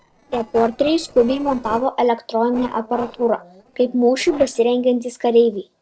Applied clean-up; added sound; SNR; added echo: neural separator model SepFormer DNS4.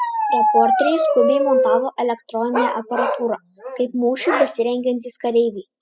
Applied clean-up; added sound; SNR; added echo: classical method spectral subtraction.